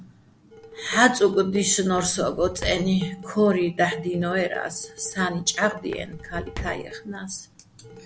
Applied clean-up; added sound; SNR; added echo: none; Dishes, pots, and pans + Walk, footsteps; 15 dB; none.